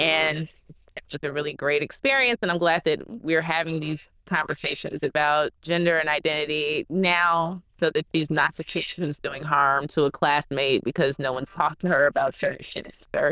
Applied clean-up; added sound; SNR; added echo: neural diffusion model UNIVERSE++.